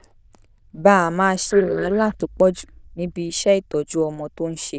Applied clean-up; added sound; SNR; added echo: neural diffusion model UNIVERSE++.